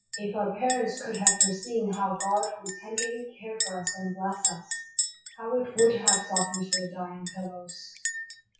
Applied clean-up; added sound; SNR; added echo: classical method WPE with log-MMSE.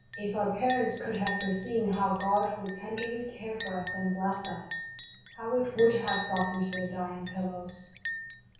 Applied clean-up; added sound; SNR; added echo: none; Chink, clink; -1 dB; reverberation time 0.7 s.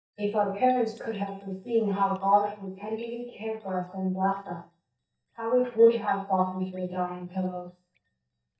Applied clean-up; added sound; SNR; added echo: neural mask model DeepFilterNet 3.